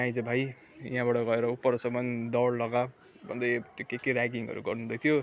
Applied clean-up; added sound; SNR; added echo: none; none; none; none.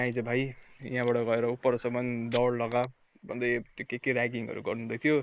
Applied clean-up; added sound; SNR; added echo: neural mask model Resemble Enhance denoiser.